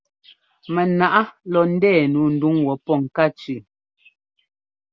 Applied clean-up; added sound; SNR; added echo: none; none; none; none.